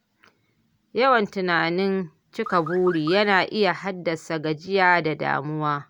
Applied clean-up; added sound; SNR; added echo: none; Car; 13 dB; none.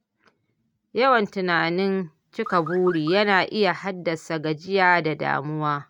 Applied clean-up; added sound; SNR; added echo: neural mask model RNNoise.